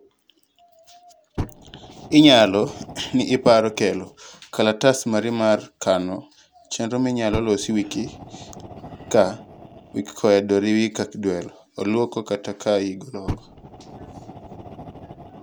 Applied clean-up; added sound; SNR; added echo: none; Fire; 17 dB; none.